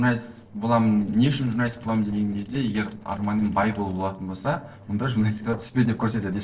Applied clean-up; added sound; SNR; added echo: neural separator model SepFormer DNS4.